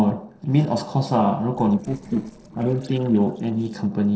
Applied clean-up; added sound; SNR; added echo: neural separator model SepFormer DNS4.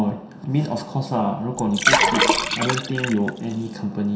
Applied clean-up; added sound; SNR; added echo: none; Liquid; -2 dB; reverberation time 0.7 s.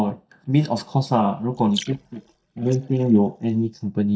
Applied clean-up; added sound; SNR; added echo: neural mask model DeepFilterNet 3.